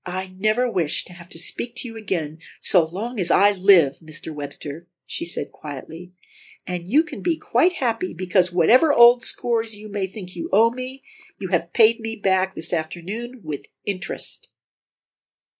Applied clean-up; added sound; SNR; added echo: neural mask model Resemble Enhance denoiser.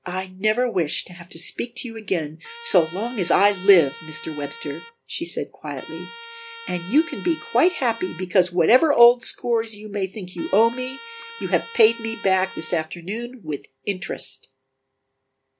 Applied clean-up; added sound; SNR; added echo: none; Trumpet; 17 dB; none.